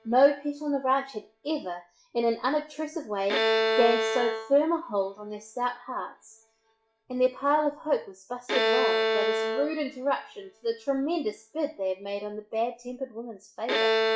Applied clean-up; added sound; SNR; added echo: classical method log-MMSE.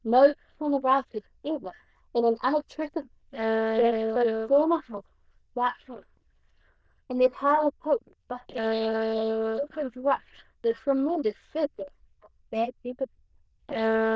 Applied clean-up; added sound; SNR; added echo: neural diffusion model UNIVERSE++.